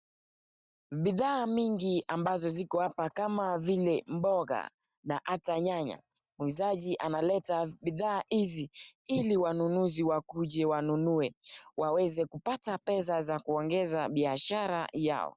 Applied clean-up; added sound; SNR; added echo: neural mask model DeepFilterNet 3.